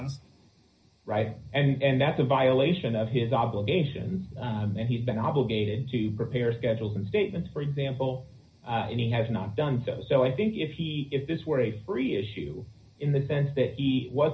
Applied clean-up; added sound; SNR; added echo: none; none; none; reverberation time 0.4 s.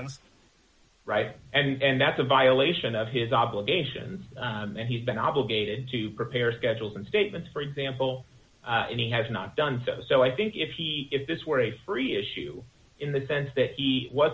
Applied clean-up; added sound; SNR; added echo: none; none; none; none.